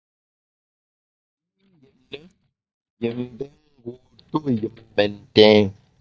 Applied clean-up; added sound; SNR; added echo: neural mask model DeepFilterNet 3.